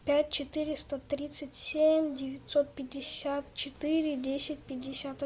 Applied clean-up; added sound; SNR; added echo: none; none; none; none.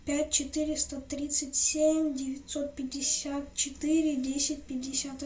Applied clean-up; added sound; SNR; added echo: none; none; none; reverberation time 0.2 s.